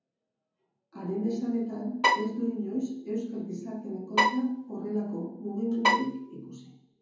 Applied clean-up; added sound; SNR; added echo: none; Bowed string instrument; -5 dB; reverberation time 0.7 s.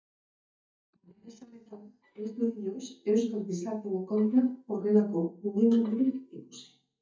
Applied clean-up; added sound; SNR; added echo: neural mask model DeepFilterNet 3.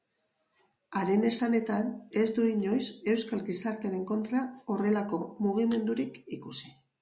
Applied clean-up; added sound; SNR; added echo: none; none; none; none.